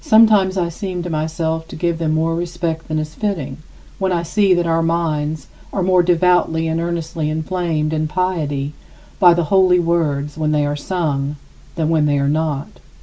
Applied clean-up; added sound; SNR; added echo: none; none; none; none.